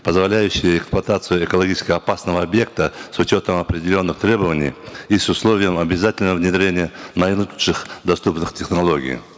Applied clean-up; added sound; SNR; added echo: none; none; none; none.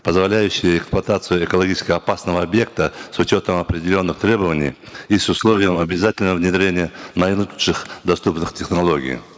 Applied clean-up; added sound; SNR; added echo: neural mask model Resemble Enhance denoiser.